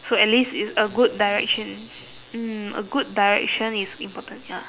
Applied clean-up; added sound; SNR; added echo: none; none; none; none.